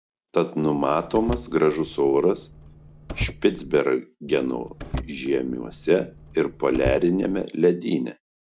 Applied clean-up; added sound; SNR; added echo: none; Car; 12 dB; none.